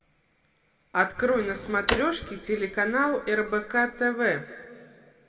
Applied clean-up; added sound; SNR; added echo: none; Drawer open or close; 10 dB; reverberation time 1.8 s.